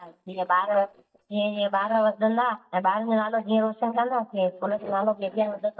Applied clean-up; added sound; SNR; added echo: neural mask model DeepFilterNet 3.